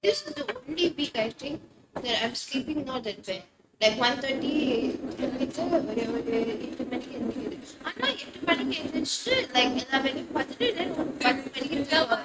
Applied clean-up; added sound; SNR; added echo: neural mask model RNNoise.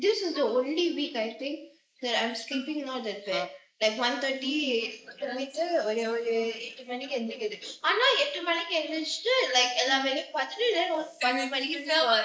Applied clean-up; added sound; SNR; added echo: neural mask model Resemble Enhance denoiser.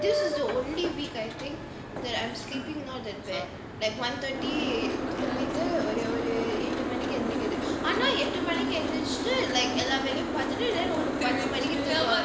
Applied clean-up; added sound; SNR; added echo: none; Boat, Water vehicle; 1 dB; none.